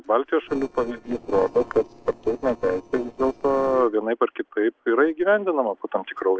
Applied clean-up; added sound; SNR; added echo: neural separator model SepFormer DNS4.